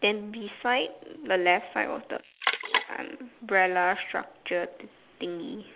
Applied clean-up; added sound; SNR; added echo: neural mask model Resemble Enhance denoiser.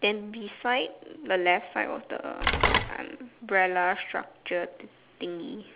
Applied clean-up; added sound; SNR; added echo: none; Telephone; -2 dB; none.